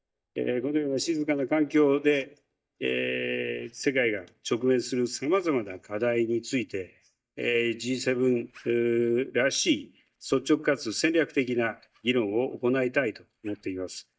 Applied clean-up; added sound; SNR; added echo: neural mask model DeepFilterNet 3.